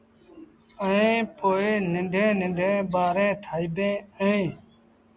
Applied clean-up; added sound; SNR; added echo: none; none; none; none.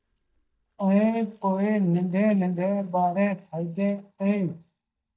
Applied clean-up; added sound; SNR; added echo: neural mask model DeepFilterNet 3.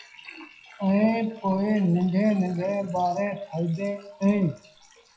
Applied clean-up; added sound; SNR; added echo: classical method WPE with log-MMSE.